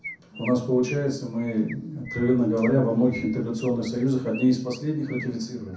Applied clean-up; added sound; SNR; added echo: none; Chirp, tweet; 18 dB; reverberation time 0.6 s.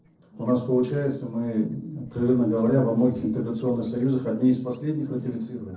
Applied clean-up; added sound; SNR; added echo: neural separator model SepFormer DNS4.